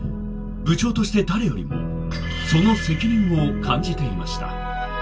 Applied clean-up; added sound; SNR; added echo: none; none; none; reverberation time 0.1 s.